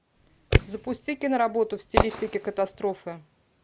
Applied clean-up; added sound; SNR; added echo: none; Fireworks; -1 dB; none.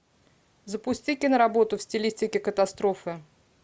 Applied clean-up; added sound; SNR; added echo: none; none; none; none.